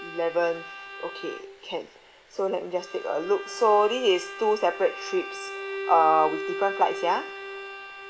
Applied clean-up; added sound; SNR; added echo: none; Bowed string instrument; 11 dB; none.